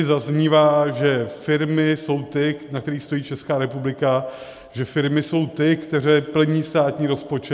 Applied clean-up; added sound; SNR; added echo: none; none; none; none.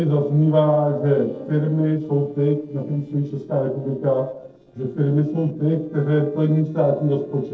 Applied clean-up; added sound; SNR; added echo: neural separator model SepFormer DNS4.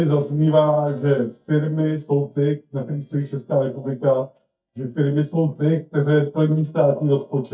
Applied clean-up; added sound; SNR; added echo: neural mask model DeepFilterNet 3.